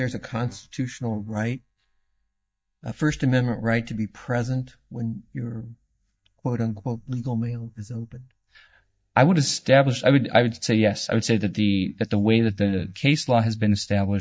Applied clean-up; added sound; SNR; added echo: neural mask model DeepFilterNet 3.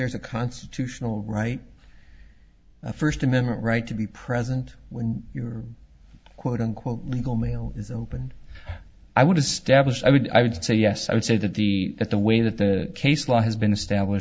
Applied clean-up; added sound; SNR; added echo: none; none; none; none.